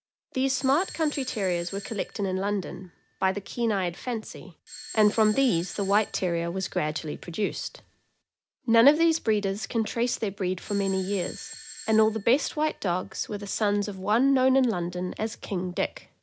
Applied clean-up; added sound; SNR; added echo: none; Bell / Doorbell; 18 dB; none.